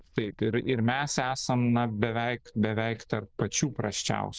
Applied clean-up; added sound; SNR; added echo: neural diffusion model UNIVERSE++.